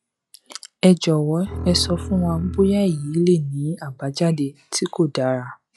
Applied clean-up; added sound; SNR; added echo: classical method log-MMSE.